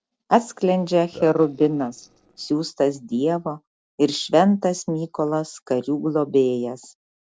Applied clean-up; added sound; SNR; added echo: neural separator model SepFormer DNS4.